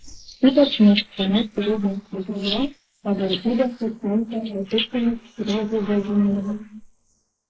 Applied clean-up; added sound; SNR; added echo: neural mask model Resemble Enhance denoiser.